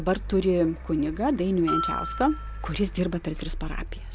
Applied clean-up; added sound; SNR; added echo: none; Car + Bell; 7 dB; none.